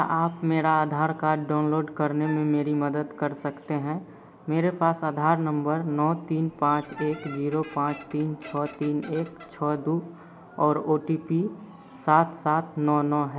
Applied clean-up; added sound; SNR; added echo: none; Squeak + Wind instrument, woodwind instrument; 17 dB; none.